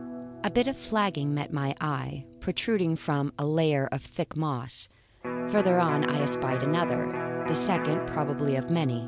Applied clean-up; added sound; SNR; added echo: none; Electric guitar; 6 dB; none.